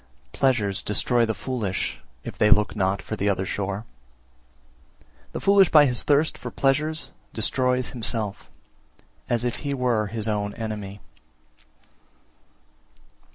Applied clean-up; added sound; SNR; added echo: none; Scissors; 20 dB; none.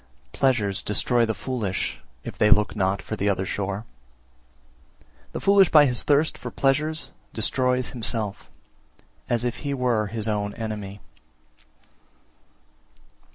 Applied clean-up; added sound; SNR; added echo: none; none; none; none.